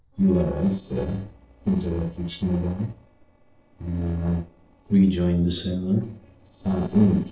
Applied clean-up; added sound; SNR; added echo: neural separator model SepFormer DNS4.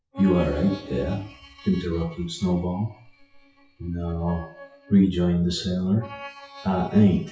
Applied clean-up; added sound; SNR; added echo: classical method WPE with log-MMSE.